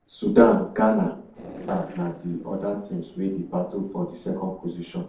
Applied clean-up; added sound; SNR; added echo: neural separator model SepFormer DNS4.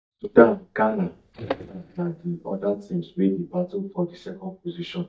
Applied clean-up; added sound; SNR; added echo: neural mask model DeepFilterNet 3.